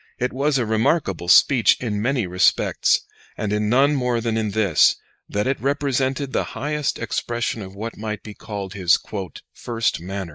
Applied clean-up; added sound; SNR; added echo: neural mask model Resemble Enhance denoiser.